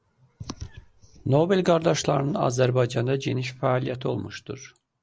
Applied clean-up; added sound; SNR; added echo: none; none; none; none.